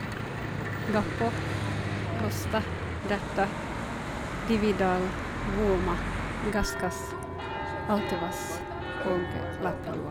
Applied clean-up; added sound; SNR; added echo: none; Church bell / Traffic noise, roadway noise; 0 dB; none.